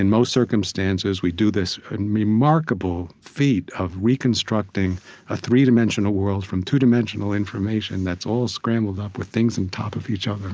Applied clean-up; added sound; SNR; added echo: none; none; none; none.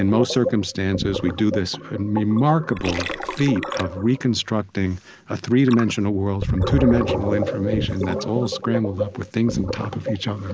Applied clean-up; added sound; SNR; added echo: none; Gurgling; 6 dB; none.